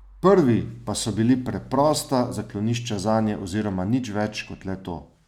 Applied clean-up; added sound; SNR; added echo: none; none; none; none.